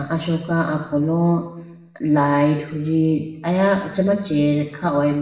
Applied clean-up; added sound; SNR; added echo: none; none; none; reverberation time 1.0 s.